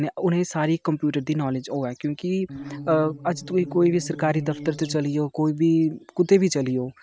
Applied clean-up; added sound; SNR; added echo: none; Musical instrument; 13 dB; none.